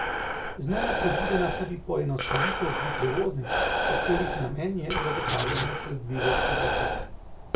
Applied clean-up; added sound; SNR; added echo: none; Breathing + Writing; -2 dB; none.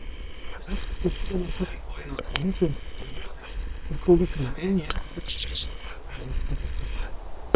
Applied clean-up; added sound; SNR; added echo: neural separator model SepFormer WHAM!.